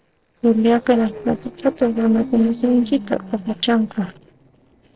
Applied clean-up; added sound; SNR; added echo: neural separator model SepFormer DNS4.